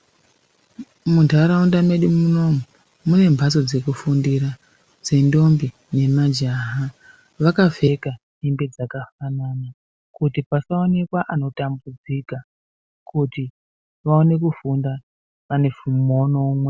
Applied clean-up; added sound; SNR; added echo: none; none; none; none.